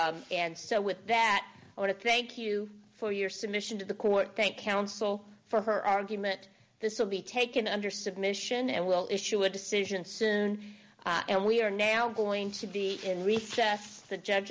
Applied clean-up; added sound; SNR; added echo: none; none; none; none.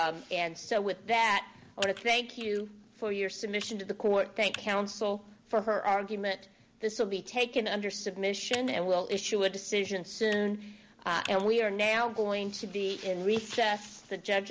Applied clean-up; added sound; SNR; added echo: none; Computer keyboard; 19 dB; none.